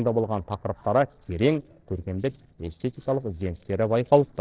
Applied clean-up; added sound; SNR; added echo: neural separator model SepFormer DNS4.